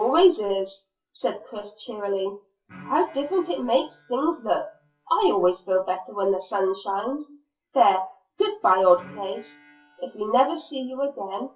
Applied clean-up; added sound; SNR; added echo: classical method WPE with log-MMSE.